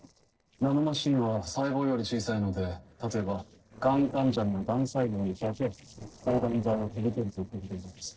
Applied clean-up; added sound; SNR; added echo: neural separator model SepFormer DNS4.